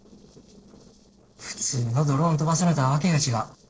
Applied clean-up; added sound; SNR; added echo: neural separator model SepFormer DNS4.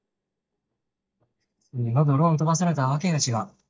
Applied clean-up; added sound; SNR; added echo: neural mask model DeepFilterNet 3.